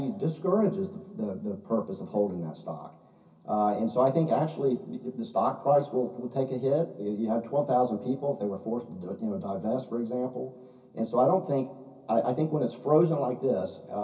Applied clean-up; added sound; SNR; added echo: none; none; none; reverberation time 0.3 s.